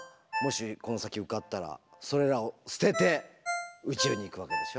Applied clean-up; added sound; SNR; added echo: none; Ringtone; 7 dB; none.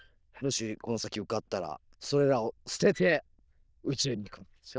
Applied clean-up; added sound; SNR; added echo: neural diffusion model UNIVERSE++.